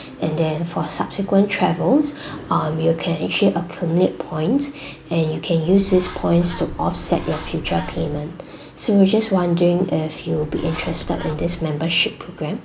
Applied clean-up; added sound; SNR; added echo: none; Bird; 12 dB; none.